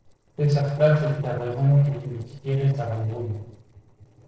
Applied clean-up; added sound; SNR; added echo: neural separator model SepFormer DNS4.